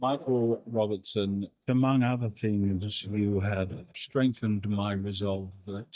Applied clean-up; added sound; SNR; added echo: neural mask model DeepFilterNet 3.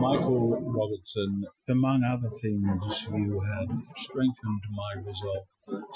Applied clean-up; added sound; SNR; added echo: classical method Wiener filter.